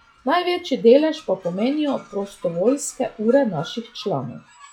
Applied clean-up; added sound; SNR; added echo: classical method log-MMSE.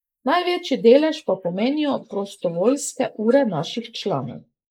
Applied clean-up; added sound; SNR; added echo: neural mask model Resemble Enhance denoiser.